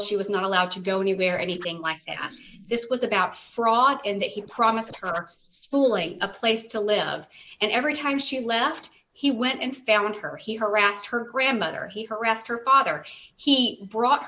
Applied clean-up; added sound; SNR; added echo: neural mask model Resemble Enhance denoiser.